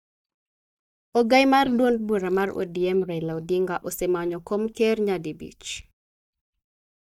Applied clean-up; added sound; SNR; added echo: neural mask model DeepFilterNet 3.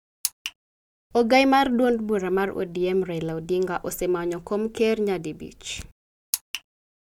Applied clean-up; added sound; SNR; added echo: none; none; none; none.